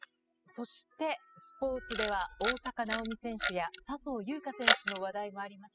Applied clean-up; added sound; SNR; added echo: classical method spectral subtraction.